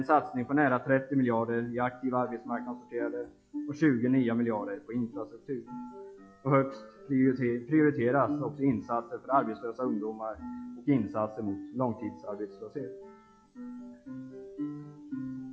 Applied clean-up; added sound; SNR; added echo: classical method log-MMSE.